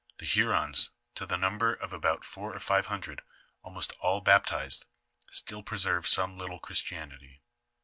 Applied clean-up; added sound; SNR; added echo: none; none; none; none.